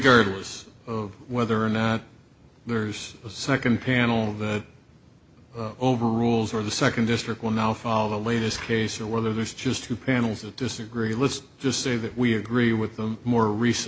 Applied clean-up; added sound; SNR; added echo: none; none; none; none.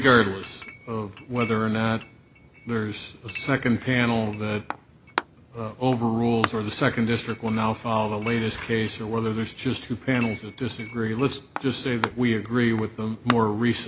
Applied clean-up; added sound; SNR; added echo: none; Chink, clink; 13 dB; none.